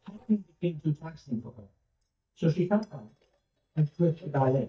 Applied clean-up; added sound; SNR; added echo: neural mask model DeepFilterNet 3.